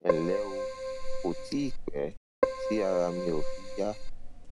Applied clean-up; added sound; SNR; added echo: none; Keyboard (musical); -2 dB; none.